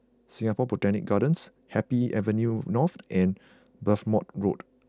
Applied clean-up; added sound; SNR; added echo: none; none; none; none.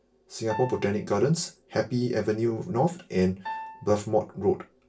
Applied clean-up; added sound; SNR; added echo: none; Piano; 14 dB; reverberation time 0.2 s.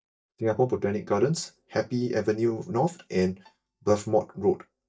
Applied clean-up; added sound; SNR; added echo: neural mask model DeepFilterNet 3.